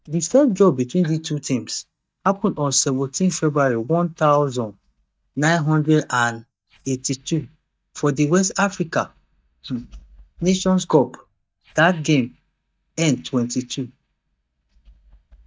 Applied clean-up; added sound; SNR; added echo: neural mask model DeepFilterNet 3.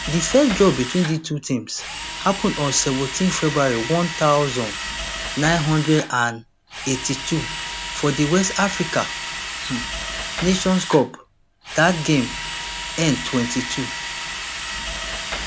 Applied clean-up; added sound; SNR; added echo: none; Drill; 7 dB; none.